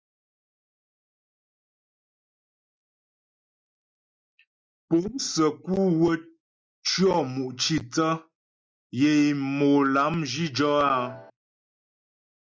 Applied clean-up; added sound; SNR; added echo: neural mask model DeepFilterNet 3.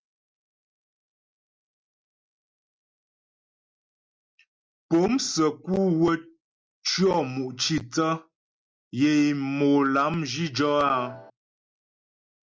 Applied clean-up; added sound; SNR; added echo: neural separator model SepFormer DNS4.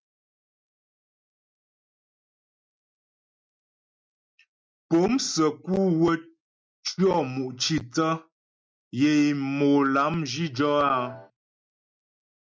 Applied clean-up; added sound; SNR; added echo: neural mask model RNNoise.